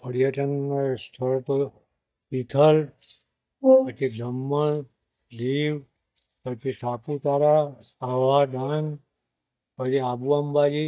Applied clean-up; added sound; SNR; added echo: neural mask model DeepFilterNet 3.